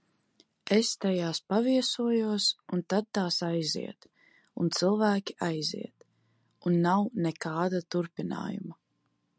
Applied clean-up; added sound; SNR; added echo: none; none; none; none.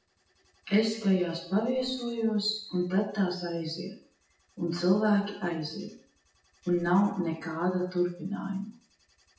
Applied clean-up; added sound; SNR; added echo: classical method WPE with log-MMSE.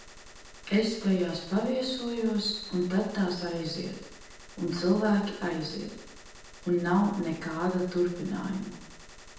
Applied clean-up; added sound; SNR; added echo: none; Gunshot, gunfire; 18 dB; reverberation time 0.9 s.